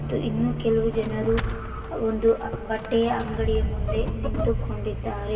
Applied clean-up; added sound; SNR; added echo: none; Squeak / Accelerating, revving, vroom / Vehicle; 2 dB; reverberation time 2.8 s.